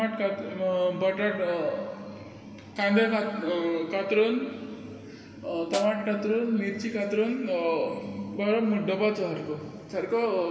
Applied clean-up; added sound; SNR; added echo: none; Snare drum; 12 dB; reverberation time 2.4 s.